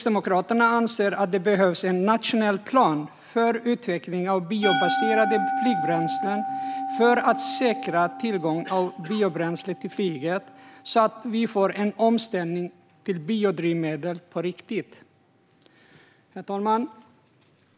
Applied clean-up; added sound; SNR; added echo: none; Musical instrument; 9 dB; none.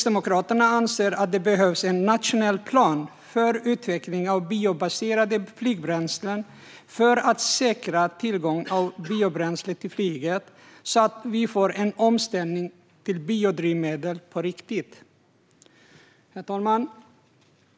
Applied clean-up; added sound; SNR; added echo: none; none; none; none.